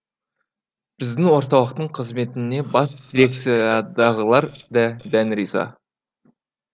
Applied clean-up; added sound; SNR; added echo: neural separator model SepFormer DNS4.